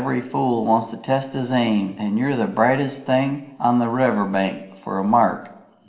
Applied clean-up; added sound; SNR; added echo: none; none; none; reverberation time 0.8 s.